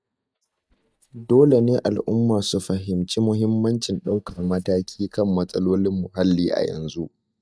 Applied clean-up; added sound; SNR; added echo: neural mask model DeepFilterNet 3.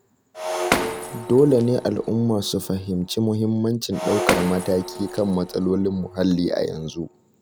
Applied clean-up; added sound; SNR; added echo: none; Shatter; 8 dB; none.